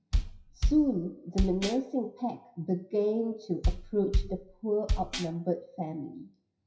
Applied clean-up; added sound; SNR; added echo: classical method WPE with log-MMSE.